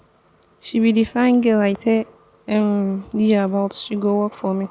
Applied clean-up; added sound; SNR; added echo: none; none; none; none.